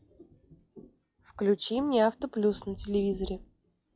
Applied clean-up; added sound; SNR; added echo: classical method log-MMSE.